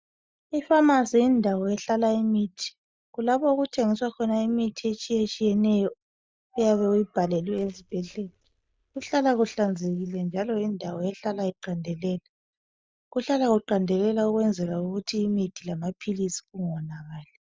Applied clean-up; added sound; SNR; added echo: neural mask model DeepFilterNet 3.